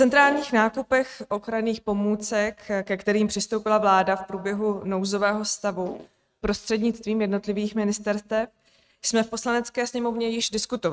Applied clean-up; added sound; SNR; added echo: neural mask model RNNoise.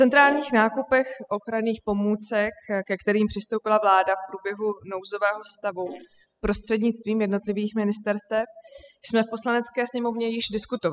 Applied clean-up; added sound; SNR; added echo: classical method spectral subtraction.